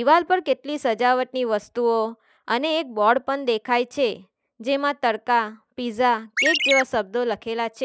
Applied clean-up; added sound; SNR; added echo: neural mask model Resemble Enhance denoiser.